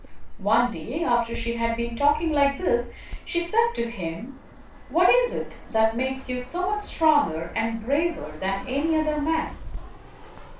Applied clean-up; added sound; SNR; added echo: none; Fixed-wing aircraft, airplane; 13 dB; reverberation time 0.3 s.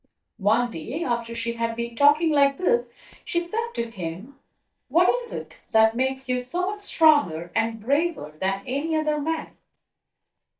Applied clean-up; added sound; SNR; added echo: neural mask model DeepFilterNet 3.